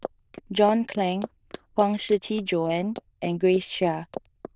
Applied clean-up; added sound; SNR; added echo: neural diffusion model UNIVERSE++.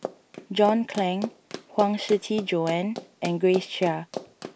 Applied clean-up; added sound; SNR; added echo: none; Run; 13 dB; none.